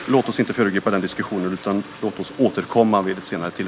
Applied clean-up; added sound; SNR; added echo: none; Toilet flush; 18 dB; none.